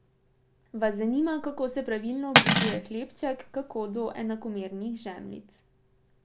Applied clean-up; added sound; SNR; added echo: none; Cutlery, silverware; -5 dB; none.